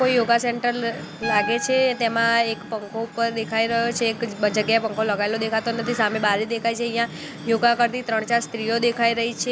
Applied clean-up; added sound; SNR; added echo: none; Piano; 17 dB; none.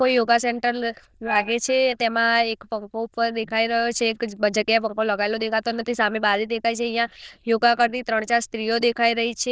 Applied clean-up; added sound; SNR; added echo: neural diffusion model UNIVERSE++.